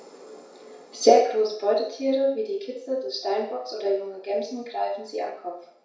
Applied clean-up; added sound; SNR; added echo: none; none; none; reverberation time 0.6 s.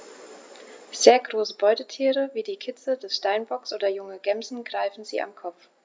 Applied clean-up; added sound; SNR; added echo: none; none; none; none.